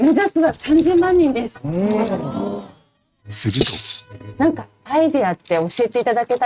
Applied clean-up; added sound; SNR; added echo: neural mask model RNNoise.